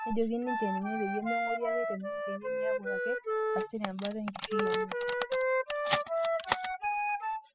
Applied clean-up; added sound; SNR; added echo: classical method spectral subtraction.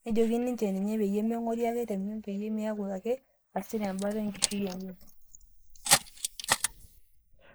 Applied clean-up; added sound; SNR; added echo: neural mask model Resemble Enhance denoiser.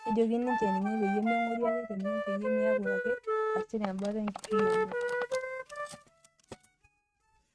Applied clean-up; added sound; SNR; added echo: neural mask model RNNoise.